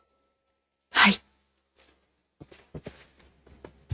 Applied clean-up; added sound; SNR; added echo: neural mask model RNNoise.